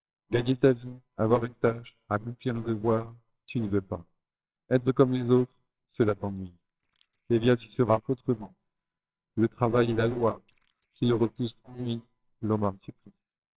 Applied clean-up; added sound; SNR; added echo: neural separator model SepFormer WHAMR!.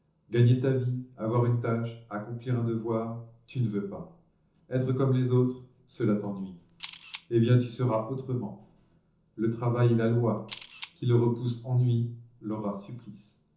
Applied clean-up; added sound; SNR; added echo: none; Camera; 19 dB; reverberation time 0.6 s.